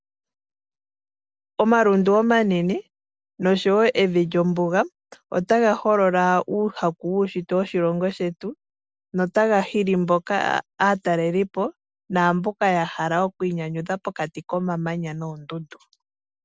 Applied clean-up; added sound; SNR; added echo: none; none; none; none.